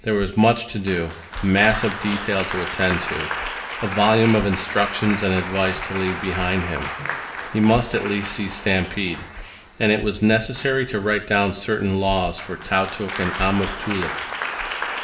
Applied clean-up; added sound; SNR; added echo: none; Applause; 9 dB; reverberation time 0.6 s.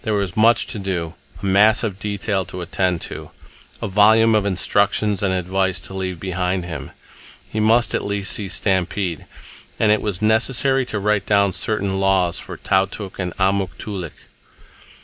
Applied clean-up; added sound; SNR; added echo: none; none; none; none.